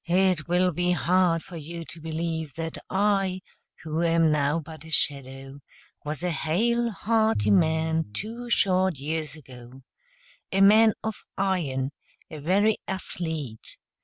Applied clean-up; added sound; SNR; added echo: none; Piano; 9 dB; none.